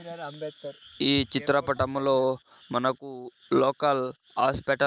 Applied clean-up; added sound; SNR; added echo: none; Walk, footsteps / Bird vocalization, bird call, bird song; 18 dB; none.